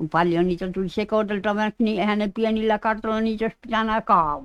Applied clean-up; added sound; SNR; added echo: neural mask model RNNoise.